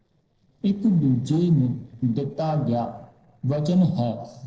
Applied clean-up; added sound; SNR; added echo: neural separator model SepFormer DNS4.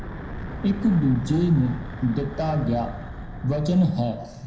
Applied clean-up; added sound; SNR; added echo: none; Wind / Breathing; 11 dB; reverberation time 0.7 s.